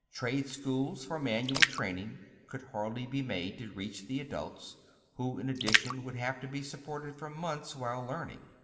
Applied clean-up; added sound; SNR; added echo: none; Splash, splatter; -1 dB; reverberation time 1.5 s.